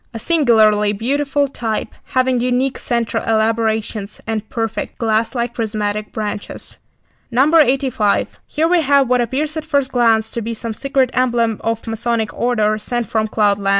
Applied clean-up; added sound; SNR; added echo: none; none; none; none.